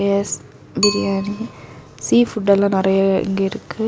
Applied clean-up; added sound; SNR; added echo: none; Bicycle; 12 dB; none.